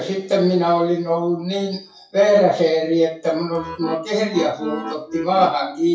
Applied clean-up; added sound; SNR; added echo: classical method WPE with log-MMSE.